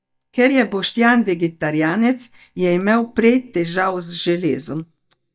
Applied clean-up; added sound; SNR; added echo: neural mask model DeepFilterNet 3.